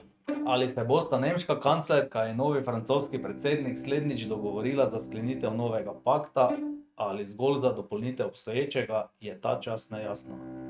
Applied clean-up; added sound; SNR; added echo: neural mask model RNNoise.